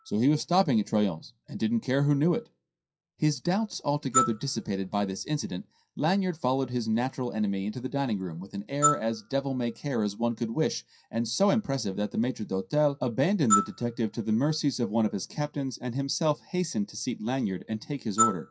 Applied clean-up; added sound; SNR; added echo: classical method WPE with log-MMSE.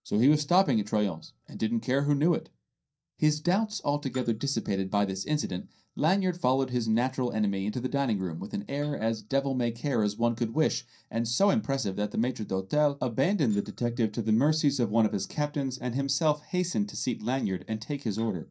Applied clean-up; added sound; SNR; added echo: neural mask model DeepFilterNet 3.